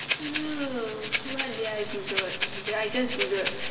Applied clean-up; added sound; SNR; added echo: none; Breathing; 2 dB; reverberation time 2.3 s.